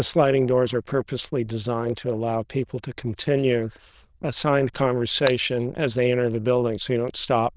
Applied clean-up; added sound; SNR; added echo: neural diffusion model UNIVERSE++.